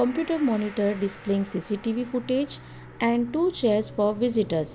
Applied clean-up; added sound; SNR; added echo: none; Piano + Gong; 20 dB; none.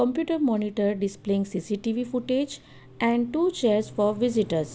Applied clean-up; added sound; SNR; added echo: none; none; none; none.